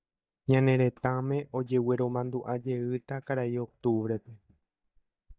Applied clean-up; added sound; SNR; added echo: neural mask model DeepFilterNet 3.